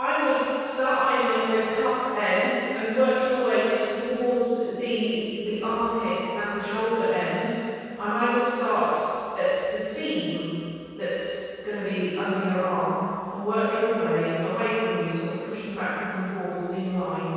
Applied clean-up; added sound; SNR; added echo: none; none; none; reverberation time 2.2 s.